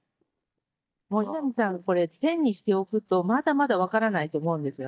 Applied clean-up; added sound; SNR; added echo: neural mask model DeepFilterNet 3.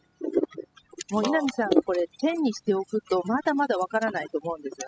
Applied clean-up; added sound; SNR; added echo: classical method spectral subtraction.